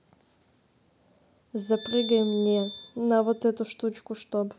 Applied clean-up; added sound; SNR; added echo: none; Glass; 13 dB; none.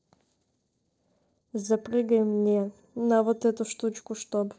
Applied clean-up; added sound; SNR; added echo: neural separator model SepFormer DNS4.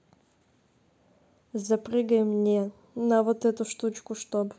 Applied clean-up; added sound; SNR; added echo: neural mask model Resemble Enhance denoiser.